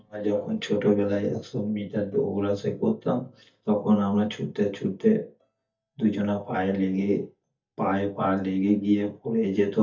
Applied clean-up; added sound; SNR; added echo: neural mask model DeepFilterNet 3.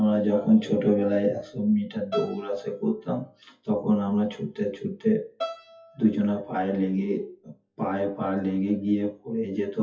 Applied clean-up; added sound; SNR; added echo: classical method WPE with log-MMSE.